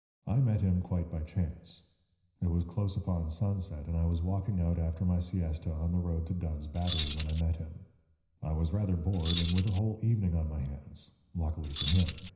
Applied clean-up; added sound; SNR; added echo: none; Keys jangling; 7 dB; reverberation time 0.9 s.